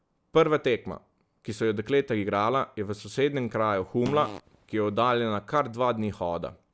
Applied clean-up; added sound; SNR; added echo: none; Fart; 14 dB; none.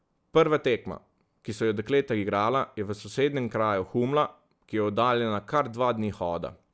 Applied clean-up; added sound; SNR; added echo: none; none; none; none.